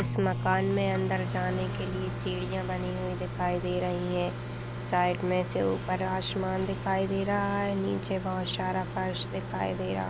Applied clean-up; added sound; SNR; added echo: none; Microwave oven; 4 dB; none.